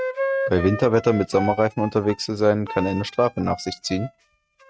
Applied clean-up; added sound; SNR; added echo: neural mask model RNNoise.